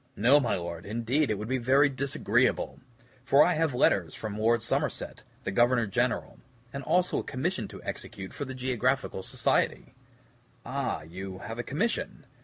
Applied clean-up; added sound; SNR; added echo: none; none; none; none.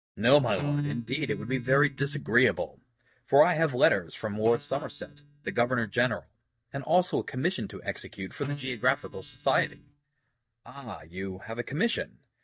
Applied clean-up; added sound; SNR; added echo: neural mask model DeepFilterNet 3.